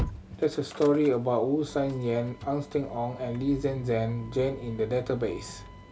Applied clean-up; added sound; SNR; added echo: none; Slam / Engine starting; 13 dB; none.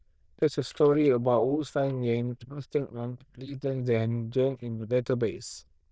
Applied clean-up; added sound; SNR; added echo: neural diffusion model UNIVERSE++.